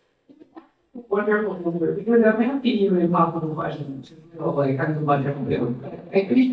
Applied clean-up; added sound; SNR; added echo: neural mask model DeepFilterNet 3.